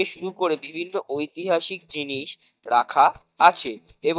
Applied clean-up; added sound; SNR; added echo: neural mask model DeepFilterNet 3.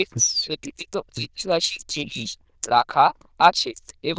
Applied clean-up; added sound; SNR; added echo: neural diffusion model UNIVERSE++.